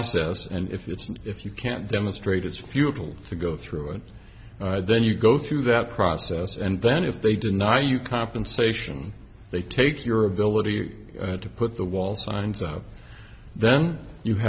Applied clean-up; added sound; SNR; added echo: none; none; none; none.